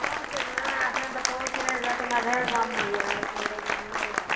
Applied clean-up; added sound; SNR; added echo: none; Applause; -1 dB; reverberation time 2.6 s.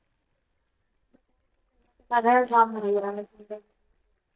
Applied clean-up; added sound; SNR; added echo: neural mask model DeepFilterNet 3.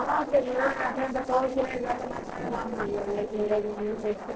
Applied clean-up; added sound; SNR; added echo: neural separator model SepFormer DNS4.